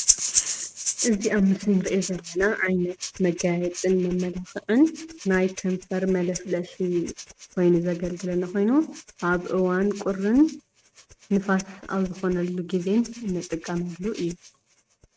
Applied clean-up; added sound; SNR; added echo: neural mask model RNNoise.